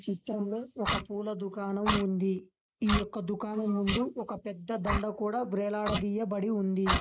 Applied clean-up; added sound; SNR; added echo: neural mask model Resemble Enhance denoiser.